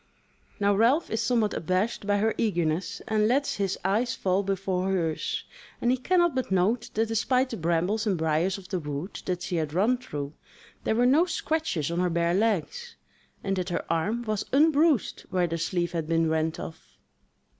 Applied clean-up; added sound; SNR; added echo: none; none; none; none.